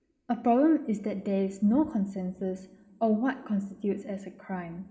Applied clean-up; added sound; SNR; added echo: none; none; none; reverberation time 2.1 s.